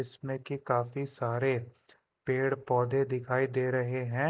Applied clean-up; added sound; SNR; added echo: none; none; none; none.